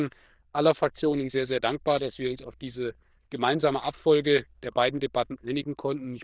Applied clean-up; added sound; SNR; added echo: neural diffusion model UNIVERSE++.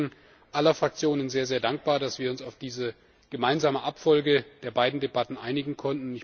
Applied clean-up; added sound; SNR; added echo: none; none; none; none.